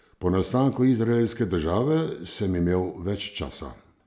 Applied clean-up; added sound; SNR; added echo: none; none; none; none.